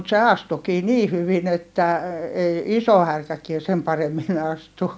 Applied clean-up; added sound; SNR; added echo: none; none; none; none.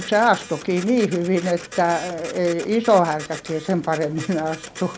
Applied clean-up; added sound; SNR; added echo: none; Printer; 16 dB; none.